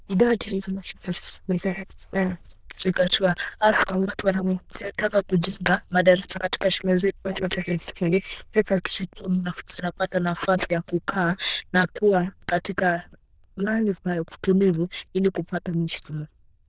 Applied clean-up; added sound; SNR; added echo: neural diffusion model UNIVERSE++.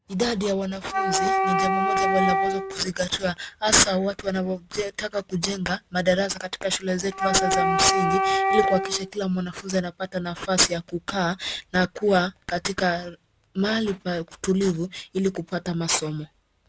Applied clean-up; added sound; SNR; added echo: none; Wind instrument, woodwind instrument; -1 dB; none.